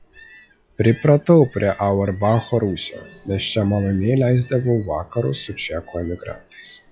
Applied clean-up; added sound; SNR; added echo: classical method log-MMSE.